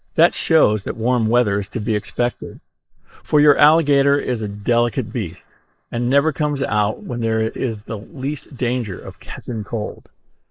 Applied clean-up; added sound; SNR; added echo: neural mask model Resemble Enhance denoiser.